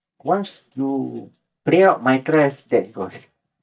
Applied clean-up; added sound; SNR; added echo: neural mask model DeepFilterNet 3.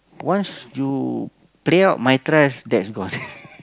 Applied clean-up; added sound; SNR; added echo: none; none; none; none.